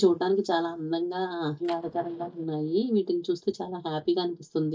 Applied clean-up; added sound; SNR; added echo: neural mask model DeepFilterNet 3.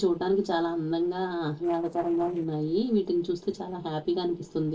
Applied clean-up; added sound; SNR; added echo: neural separator model SepFormer DNS4.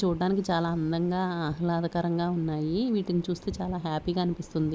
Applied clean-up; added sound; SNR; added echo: none; none; none; none.